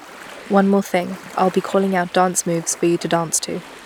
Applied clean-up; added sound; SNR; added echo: none; Ocean; 19 dB; none.